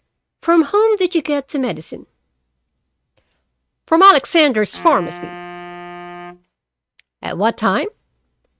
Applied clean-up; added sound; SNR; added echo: neural mask model RNNoise.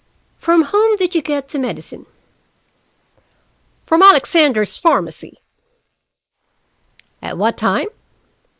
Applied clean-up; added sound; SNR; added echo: neural mask model Resemble Enhance denoiser.